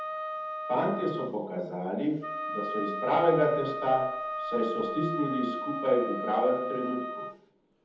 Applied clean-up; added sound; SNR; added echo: none; Wind instrument, woodwind instrument; 6 dB; reverberation time 1.0 s.